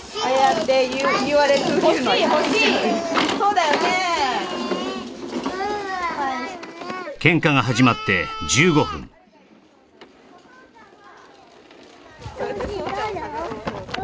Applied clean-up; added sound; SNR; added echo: none; none; none; none.